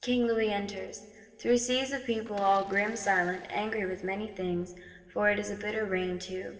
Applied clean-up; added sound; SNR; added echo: neural separator model SepFormer DNS4.